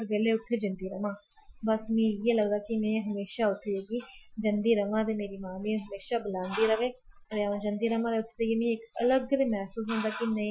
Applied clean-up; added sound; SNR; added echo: classical method Wiener filter.